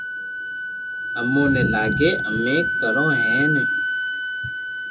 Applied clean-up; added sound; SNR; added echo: none; Wind instrument, woodwind instrument; 0 dB; reverberation time 0.2 s.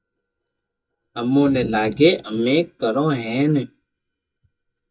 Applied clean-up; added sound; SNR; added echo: neural mask model DeepFilterNet 3.